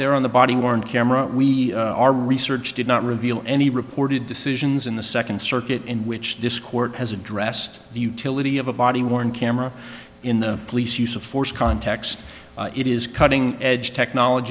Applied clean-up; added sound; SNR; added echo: none; none; none; none.